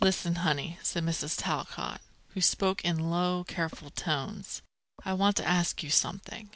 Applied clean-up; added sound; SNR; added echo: none; none; none; none.